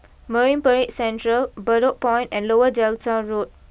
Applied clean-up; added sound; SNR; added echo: none; none; none; none.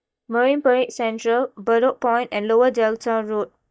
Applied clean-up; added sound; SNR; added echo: neural mask model DeepFilterNet 3.